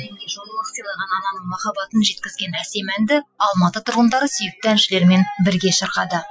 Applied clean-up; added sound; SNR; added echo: classical method Wiener filter.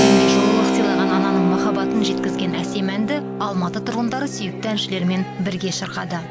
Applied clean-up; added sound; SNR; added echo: none; Keyboard (musical); -1 dB; none.